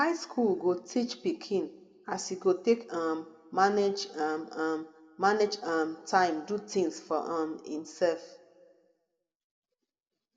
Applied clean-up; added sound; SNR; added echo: none; none; none; reverberation time 1.0 s.